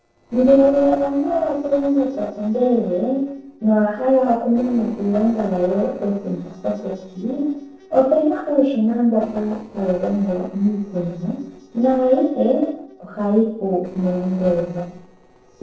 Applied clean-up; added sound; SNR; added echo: neural separator model SepFormer DNS4.